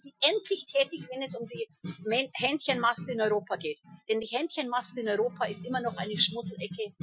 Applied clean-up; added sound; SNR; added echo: classical method Wiener filter.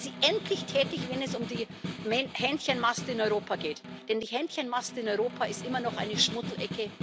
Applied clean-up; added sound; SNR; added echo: none; Snare drum; 8 dB; none.